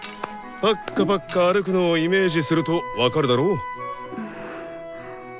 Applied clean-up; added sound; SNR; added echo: none; Glass; 10 dB; none.